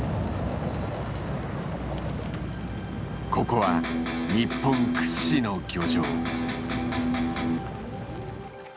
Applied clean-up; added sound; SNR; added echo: none; Electric guitar; -1 dB; none.